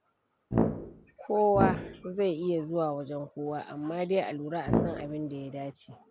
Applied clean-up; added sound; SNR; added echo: none; Brass instrument; -1 dB; none.